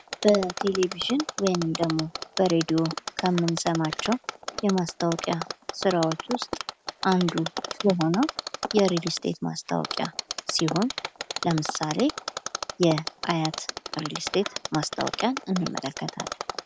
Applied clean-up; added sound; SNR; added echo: none; Mechanisms; 8 dB; none.